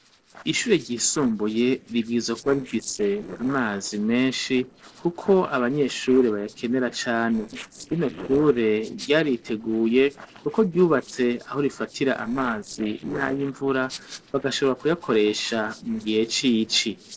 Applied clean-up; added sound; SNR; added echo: neural separator model SepFormer DNS4.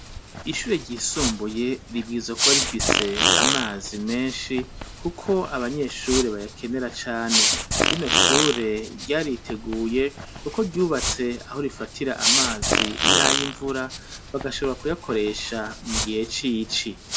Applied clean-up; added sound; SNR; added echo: none; Fart; -1 dB; none.